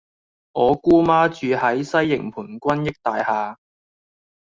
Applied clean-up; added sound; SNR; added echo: none; none; none; none.